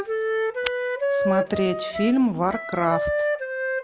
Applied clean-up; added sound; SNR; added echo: none; Wind instrument, woodwind instrument; 1 dB; none.